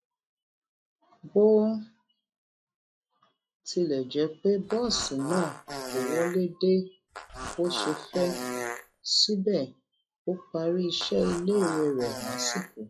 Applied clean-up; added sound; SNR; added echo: classical method log-MMSE.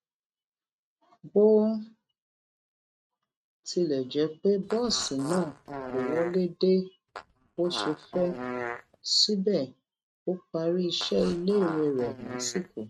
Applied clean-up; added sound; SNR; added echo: neural mask model RNNoise.